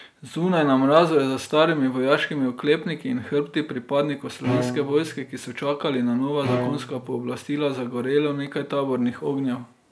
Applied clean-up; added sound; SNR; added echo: none; Bowed string instrument; 8 dB; none.